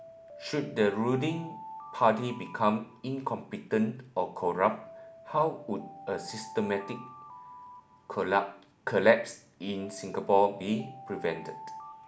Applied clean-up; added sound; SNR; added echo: none; Alarm; 17 dB; none.